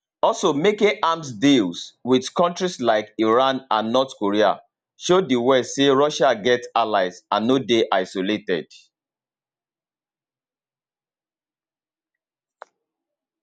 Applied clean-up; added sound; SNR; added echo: none; none; none; none.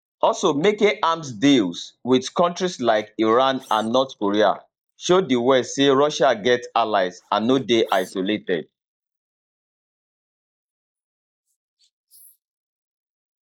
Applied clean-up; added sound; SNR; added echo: neural mask model Resemble Enhance denoiser.